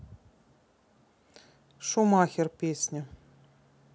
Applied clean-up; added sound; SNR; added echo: none; none; none; none.